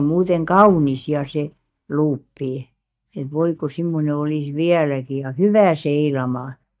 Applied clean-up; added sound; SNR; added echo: neural mask model DeepFilterNet 3.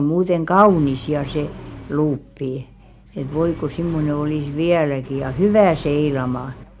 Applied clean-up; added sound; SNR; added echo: none; Accelerating, revving, vroom; 15 dB; none.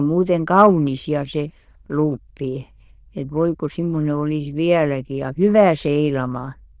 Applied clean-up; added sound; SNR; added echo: neural diffusion model UNIVERSE++.